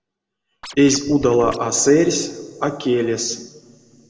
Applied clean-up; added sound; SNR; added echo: none; Scratching (performance technique); 15 dB; reverberation time 2.1 s.